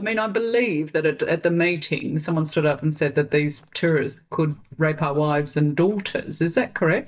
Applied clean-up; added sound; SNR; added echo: neural mask model DeepFilterNet 3.